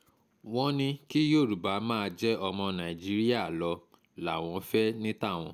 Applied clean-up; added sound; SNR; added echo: none; none; none; none.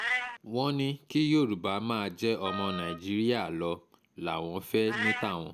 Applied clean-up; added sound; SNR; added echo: none; Meow + Wind instrument, woodwind instrument; 8 dB; none.